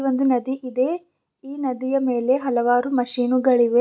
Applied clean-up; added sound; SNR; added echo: none; none; none; none.